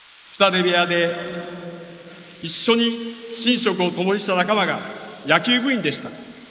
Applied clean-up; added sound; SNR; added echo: neural mask model Resemble Enhance denoiser.